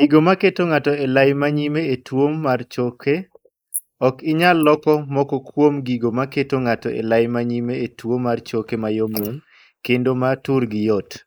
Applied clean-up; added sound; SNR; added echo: neural mask model Resemble Enhance denoiser.